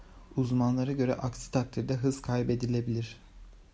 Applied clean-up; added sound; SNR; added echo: none; none; none; none.